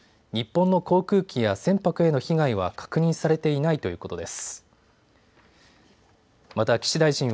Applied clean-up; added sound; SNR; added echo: none; none; none; none.